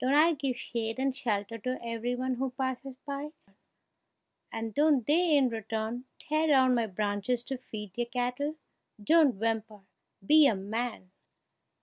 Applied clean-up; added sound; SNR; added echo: none; none; none; none.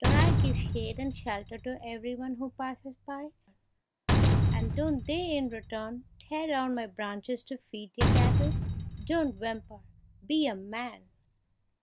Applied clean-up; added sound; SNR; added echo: none; Slam; -4 dB; none.